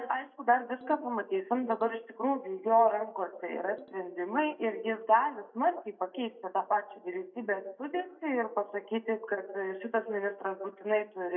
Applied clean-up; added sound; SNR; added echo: neural mask model DeepFilterNet 3.